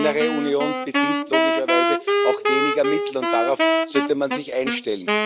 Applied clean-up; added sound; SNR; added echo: none; Wind instrument, woodwind instrument; -2 dB; none.